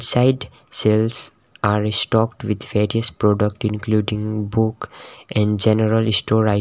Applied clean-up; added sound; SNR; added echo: none; none; none; none.